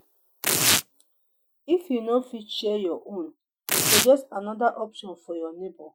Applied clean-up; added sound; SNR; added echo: classical method Wiener filter.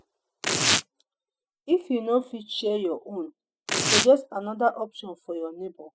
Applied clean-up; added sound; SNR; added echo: classical method spectral subtraction.